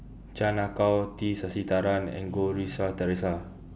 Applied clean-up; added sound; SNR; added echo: none; none; none; none.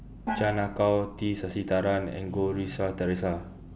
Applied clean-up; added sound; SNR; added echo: none; Gong; 11 dB; none.